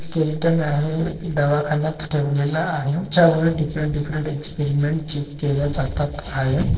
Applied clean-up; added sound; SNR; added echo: neural separator model SepFormer DNS4.